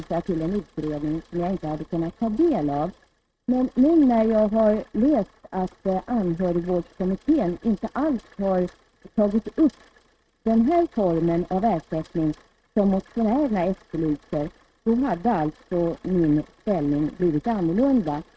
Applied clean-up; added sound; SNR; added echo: neural mask model RNNoise.